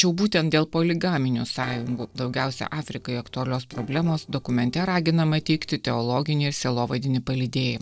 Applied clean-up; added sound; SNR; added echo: neural separator model SepFormer DNS4.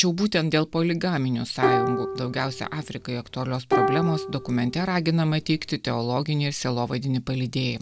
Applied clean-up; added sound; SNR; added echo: none; Plucked string instrument; 3 dB; none.